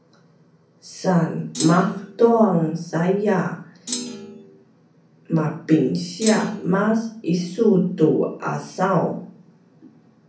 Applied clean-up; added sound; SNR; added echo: none; Thump, thud; 10 dB; reverberation time 0.6 s.